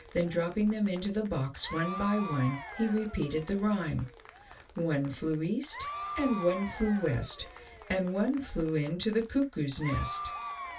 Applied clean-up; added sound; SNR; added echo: none; Applause / Crowd / Cheering; 12 dB; reverberation time 0.2 s.